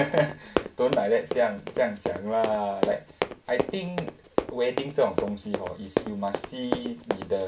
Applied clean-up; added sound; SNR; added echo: none; Run; 4 dB; reverberation time 0.1 s.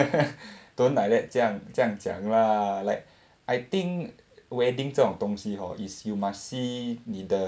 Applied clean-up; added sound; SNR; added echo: none; none; none; none.